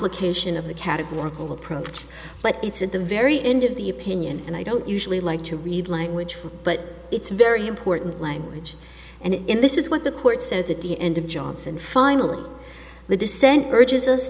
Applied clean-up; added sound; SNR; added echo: none; none; none; none.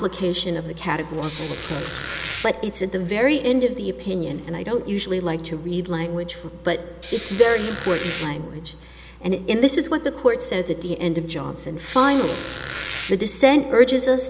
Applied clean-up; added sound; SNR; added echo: none; Squeak; 10 dB; none.